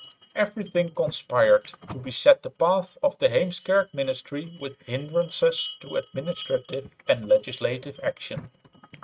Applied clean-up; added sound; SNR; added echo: neural mask model RNNoise.